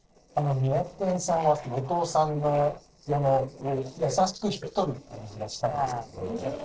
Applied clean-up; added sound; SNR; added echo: neural separator model SepFormer DNS4.